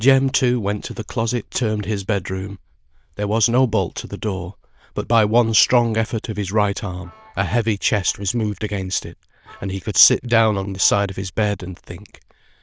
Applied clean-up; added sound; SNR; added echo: neural diffusion model UNIVERSE++.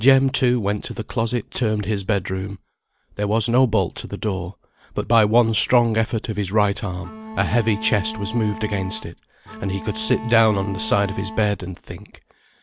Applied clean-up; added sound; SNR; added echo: none; Bowed string instrument; 12 dB; none.